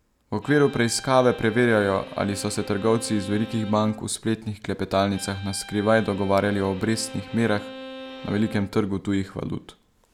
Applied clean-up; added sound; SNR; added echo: none; Bowed string instrument; 16 dB; none.